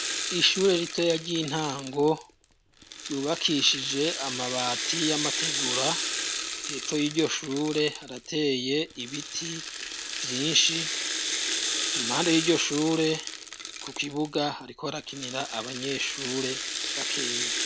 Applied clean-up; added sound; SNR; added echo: none; Rattle (instrument); 4 dB; none.